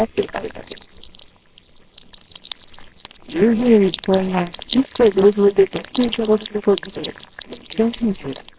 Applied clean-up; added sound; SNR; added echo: neural separator model SepFormer WHAMR!.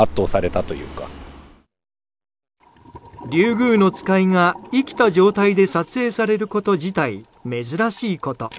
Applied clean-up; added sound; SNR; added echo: none; none; none; none.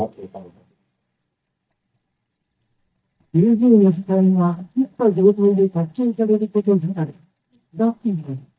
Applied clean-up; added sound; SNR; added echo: neural mask model DeepFilterNet 3.